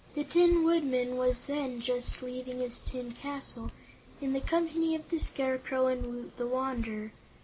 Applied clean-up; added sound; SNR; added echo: none; Drip; 12 dB; none.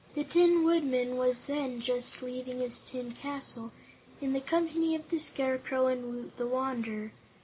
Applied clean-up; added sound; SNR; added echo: none; none; none; none.